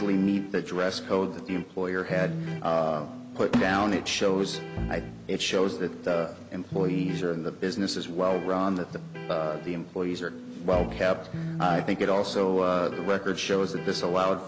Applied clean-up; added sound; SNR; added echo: none; Bowed string instrument + Electric guitar; 11 dB; none.